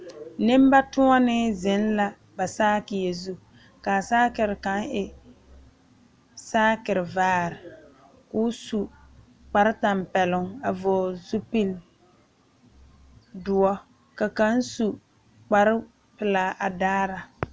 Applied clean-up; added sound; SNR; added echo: none; none; none; none.